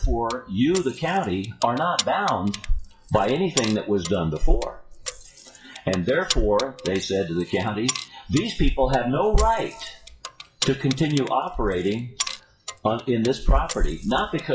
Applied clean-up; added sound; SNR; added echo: classical method WPE with log-MMSE.